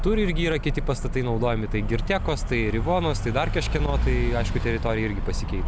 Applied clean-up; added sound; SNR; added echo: none; none; none; none.